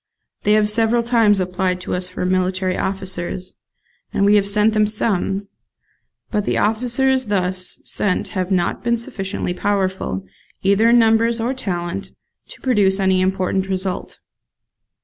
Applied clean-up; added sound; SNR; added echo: none; none; none; none.